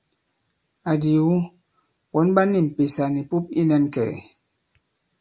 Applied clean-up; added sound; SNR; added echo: none; none; none; none.